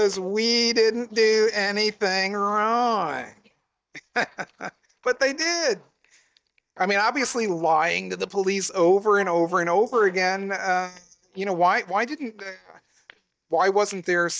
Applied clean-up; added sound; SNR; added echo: neural mask model DeepFilterNet 3.